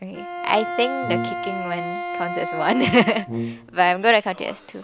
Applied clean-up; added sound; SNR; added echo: none; Bowed string instrument + Brass instrument; 7 dB; none.